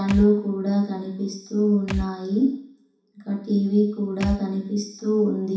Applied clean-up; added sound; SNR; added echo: none; Thump, thud; 12 dB; reverberation time 0.7 s.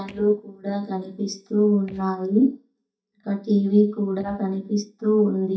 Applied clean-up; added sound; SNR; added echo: neural mask model DeepFilterNet 3.